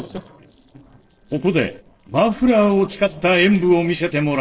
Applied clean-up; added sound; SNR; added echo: neural separator model SepFormer DNS4.